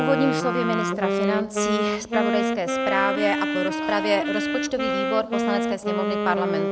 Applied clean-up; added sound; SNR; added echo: none; Wind instrument, woodwind instrument; -2 dB; none.